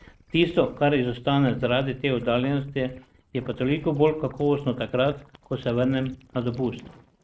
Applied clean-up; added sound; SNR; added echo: neural mask model RNNoise.